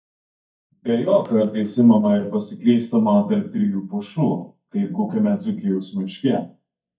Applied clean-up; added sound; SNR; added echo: neural mask model DeepFilterNet 3.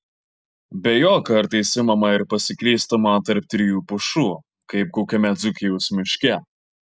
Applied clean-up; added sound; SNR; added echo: none; none; none; none.